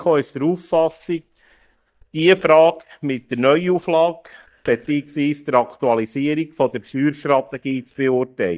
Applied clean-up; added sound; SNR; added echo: neural mask model DeepFilterNet 3.